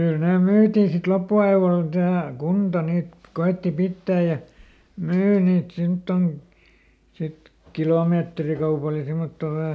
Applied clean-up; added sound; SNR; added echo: none; none; none; none.